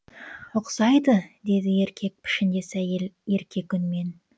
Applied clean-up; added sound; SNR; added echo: none; none; none; none.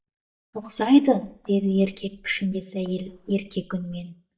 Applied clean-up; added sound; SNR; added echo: neural mask model DeepFilterNet 3.